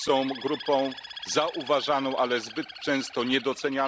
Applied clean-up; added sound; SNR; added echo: none; Bird; 15 dB; none.